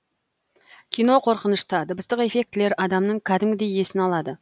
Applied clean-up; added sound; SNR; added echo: none; none; none; none.